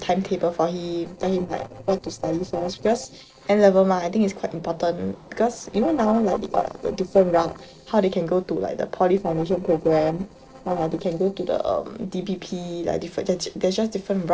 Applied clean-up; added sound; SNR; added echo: neural separator model SepFormer DNS4.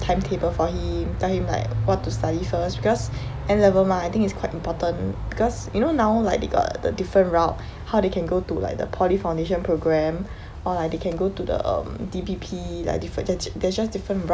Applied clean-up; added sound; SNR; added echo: none; none; none; none.